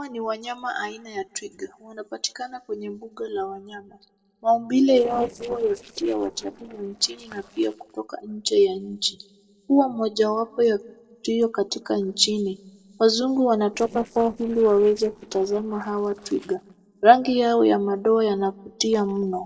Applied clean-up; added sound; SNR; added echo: neural separator model SepFormer DNS4.